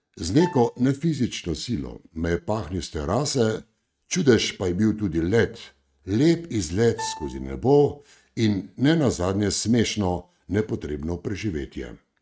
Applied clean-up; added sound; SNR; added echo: neural mask model RNNoise.